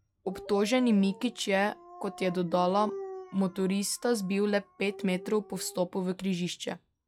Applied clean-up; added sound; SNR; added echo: classical method log-MMSE.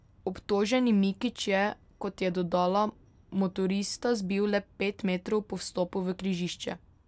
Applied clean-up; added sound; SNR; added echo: none; none; none; none.